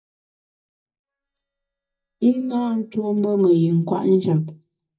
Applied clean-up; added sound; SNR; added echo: neural mask model DeepFilterNet 3.